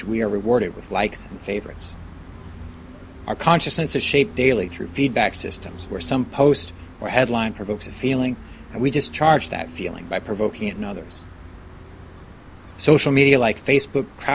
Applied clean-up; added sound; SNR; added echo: none; Gull, seagull; 17 dB; none.